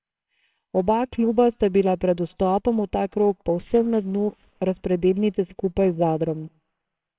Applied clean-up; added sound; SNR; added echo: neural separator model SepFormer WHAMR!.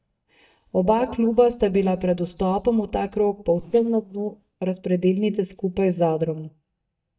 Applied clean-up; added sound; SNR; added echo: neural mask model DeepFilterNet 3.